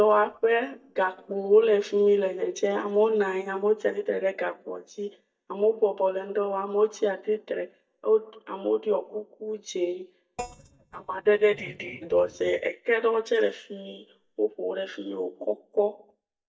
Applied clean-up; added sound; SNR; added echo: neural mask model DeepFilterNet 3.